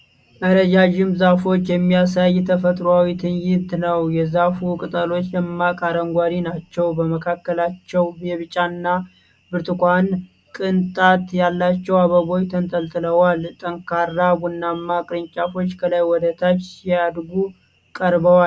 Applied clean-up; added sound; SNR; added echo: none; none; none; none.